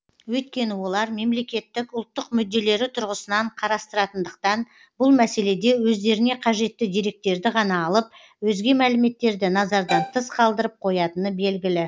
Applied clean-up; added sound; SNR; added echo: none; Bowed string instrument; 3 dB; none.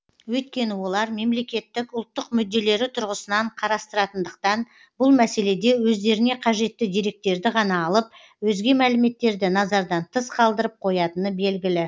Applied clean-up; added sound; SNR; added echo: none; none; none; none.